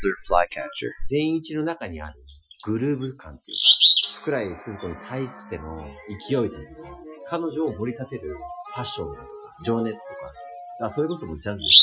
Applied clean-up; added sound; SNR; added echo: classical method Wiener filter.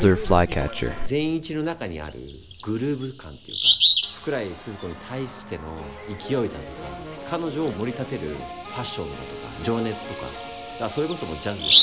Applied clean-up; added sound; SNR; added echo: none; Bird vocalization, bird call, bird song; -3 dB; none.